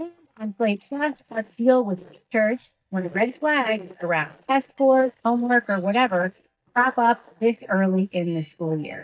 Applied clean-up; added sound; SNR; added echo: neural mask model DeepFilterNet 3.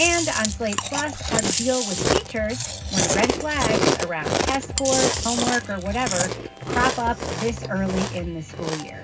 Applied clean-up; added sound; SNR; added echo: none; Chewing, mastication; 0 dB; reverberation time 0.4 s.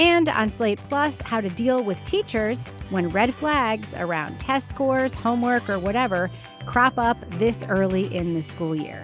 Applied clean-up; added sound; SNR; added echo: none; none; none; none.